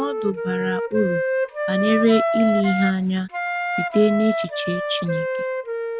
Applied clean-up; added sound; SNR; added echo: none; Wind instrument, woodwind instrument; 2 dB; none.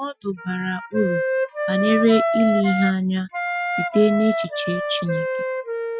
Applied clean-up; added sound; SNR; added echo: classical method Wiener filter.